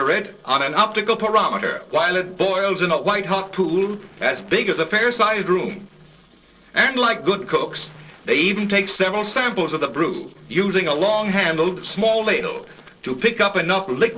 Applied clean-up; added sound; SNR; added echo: neural separator model SepFormer DNS4.